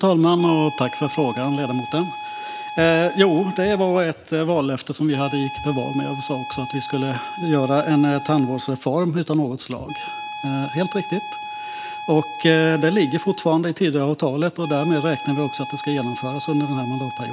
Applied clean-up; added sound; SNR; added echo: none; Wind instrument, woodwind instrument; 11 dB; none.